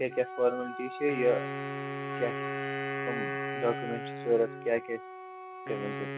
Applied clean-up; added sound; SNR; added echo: none; Wind instrument, woodwind instrument + Wind instrument, woodwind instrument; 4 dB; none.